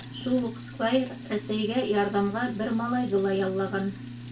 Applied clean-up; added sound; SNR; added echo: none; Sink (filling or washing); 12 dB; reverberation time 0.2 s.